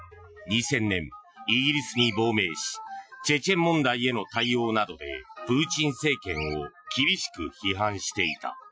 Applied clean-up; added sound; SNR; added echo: classical method Wiener filter.